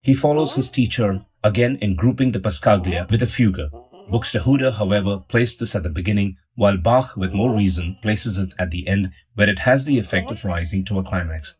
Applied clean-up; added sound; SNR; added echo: neural mask model DeepFilterNet 3.